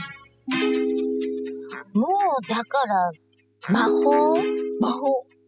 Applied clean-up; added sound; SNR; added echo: classical method spectral subtraction.